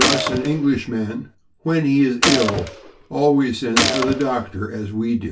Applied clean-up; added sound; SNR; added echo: none; Gunshot, gunfire; 3 dB; reverberation time 0.2 s.